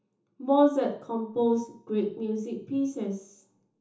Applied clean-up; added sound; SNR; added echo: none; none; none; reverberation time 0.7 s.